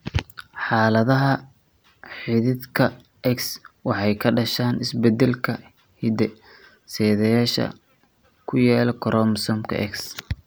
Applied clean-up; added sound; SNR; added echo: none; none; none; none.